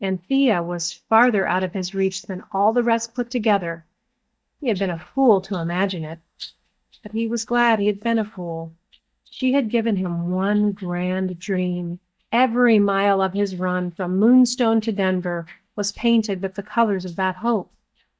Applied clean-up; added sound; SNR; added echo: neural mask model DeepFilterNet 3.